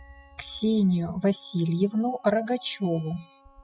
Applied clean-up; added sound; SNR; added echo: classical method spectral subtraction.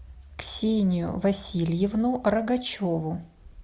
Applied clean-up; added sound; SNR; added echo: none; none; none; none.